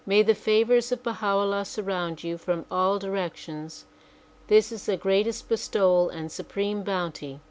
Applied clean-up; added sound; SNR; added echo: none; none; none; none.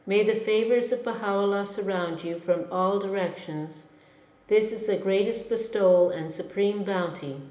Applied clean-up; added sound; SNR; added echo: none; none; none; reverberation time 1.0 s.